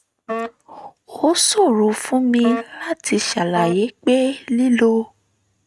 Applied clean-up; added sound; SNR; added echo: neural mask model RNNoise.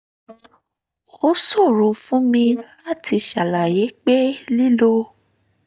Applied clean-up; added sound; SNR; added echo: neural mask model DeepFilterNet 3.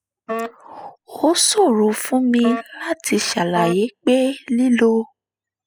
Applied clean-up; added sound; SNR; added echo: classical method spectral subtraction.